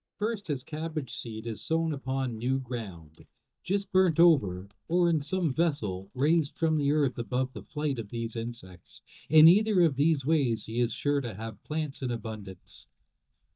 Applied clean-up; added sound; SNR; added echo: neural mask model DeepFilterNet 3.